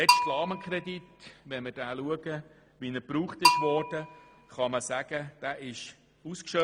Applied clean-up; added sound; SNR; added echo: none; Bell; -1 dB; none.